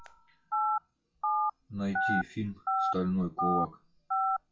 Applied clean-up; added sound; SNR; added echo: classical method WPE with log-MMSE.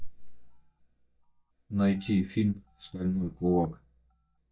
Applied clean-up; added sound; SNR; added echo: neural mask model DeepFilterNet 3.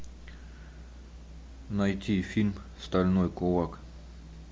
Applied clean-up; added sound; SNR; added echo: none; none; none; none.